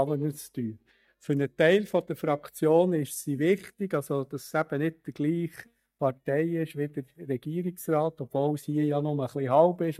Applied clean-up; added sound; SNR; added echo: neural mask model DeepFilterNet 3.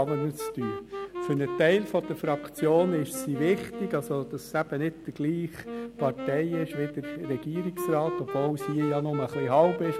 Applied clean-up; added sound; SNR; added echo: none; Wind instrument, woodwind instrument; 9 dB; none.